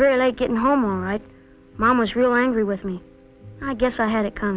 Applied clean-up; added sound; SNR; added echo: none; none; none; none.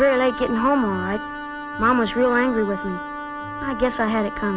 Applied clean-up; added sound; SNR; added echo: none; Wind instrument, woodwind instrument; 9 dB; none.